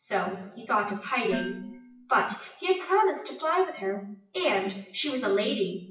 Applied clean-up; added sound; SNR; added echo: classical method WPE with log-MMSE.